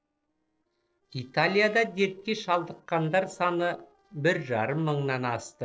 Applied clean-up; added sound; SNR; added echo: neural separator model SepFormer DNS4.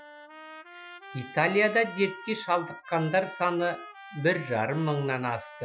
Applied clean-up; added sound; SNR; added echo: classical method Wiener filter.